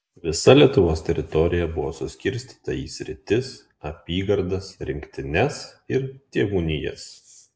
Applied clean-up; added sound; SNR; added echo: none; none; none; none.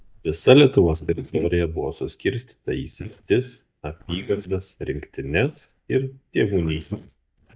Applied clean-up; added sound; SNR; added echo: neural mask model DeepFilterNet 3.